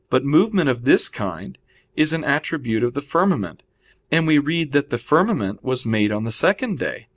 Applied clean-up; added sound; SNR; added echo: none; none; none; none.